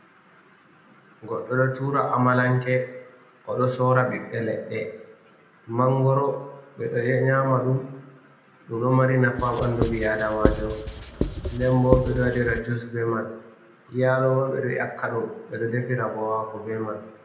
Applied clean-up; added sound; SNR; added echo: none; Writing; 4 dB; reverberation time 0.8 s.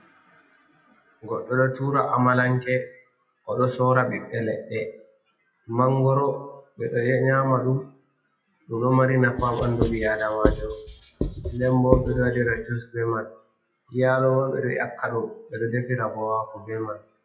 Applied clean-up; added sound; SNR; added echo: classical method WPE with log-MMSE.